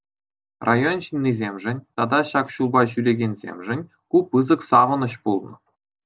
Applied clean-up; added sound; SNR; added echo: none; none; none; none.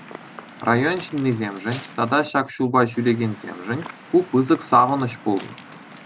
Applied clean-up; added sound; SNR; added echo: none; Waves, surf / Wind; 19 dB; none.